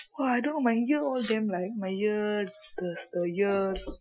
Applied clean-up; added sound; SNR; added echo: classical method Wiener filter.